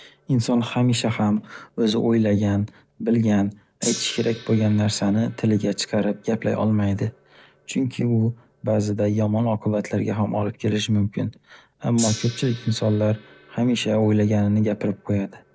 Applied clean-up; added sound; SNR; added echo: none; Gong; 19 dB; none.